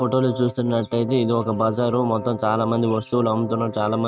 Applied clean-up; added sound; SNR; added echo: neural mask model RNNoise.